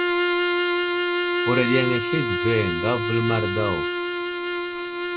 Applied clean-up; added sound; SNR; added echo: none; Bowed string instrument; -3 dB; none.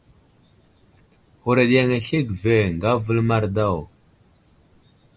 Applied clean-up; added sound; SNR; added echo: none; none; none; none.